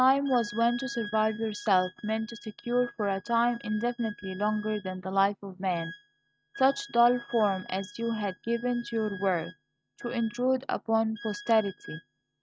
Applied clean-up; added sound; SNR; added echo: neural mask model RNNoise.